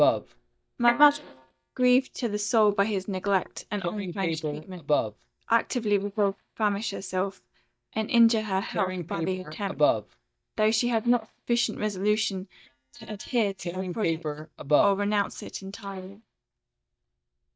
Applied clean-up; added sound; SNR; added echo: neural mask model DeepFilterNet 3.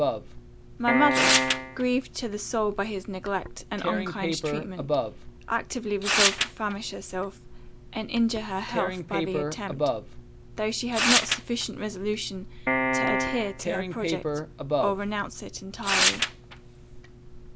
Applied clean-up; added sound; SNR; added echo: none; Piano + Tearing; -2 dB; none.